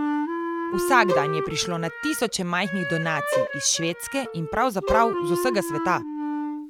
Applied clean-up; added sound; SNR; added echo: none; Bowed string instrument + Wind instrument, woodwind instrument; 1 dB; none.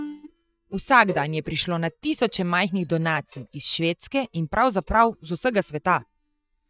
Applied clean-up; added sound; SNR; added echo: neural mask model DeepFilterNet 3.